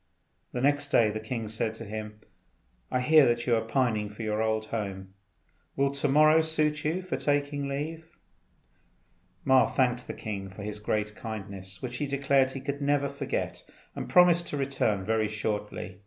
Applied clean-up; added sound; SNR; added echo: none; none; none; none.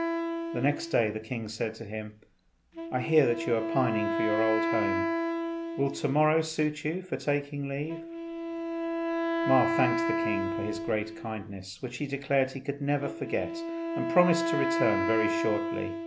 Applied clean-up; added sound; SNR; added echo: none; Wind instrument, woodwind instrument; 2 dB; none.